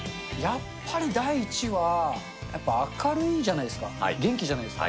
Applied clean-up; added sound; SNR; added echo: none; none; none; none.